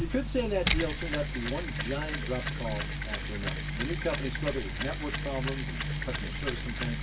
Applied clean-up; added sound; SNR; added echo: none; Mechanisms; -2 dB; reverberation time 0.2 s.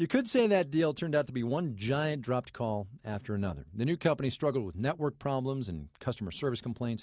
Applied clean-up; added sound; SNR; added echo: none; none; none; none.